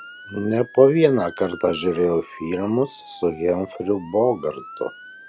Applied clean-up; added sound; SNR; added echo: none; Motor vehicle (road) / Siren; 20 dB; none.